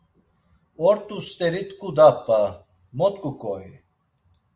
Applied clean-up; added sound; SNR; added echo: none; none; none; none.